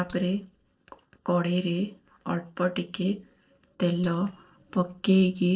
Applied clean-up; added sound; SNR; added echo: neural separator model SepFormer DNS4.